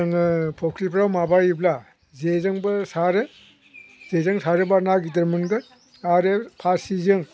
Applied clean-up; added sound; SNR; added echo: none; none; none; none.